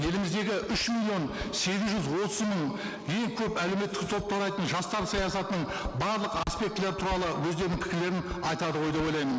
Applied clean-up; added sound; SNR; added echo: none; Walk, footsteps; 15 dB; none.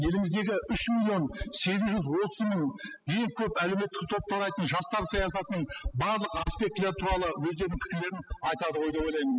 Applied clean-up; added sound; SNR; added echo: classical method spectral subtraction.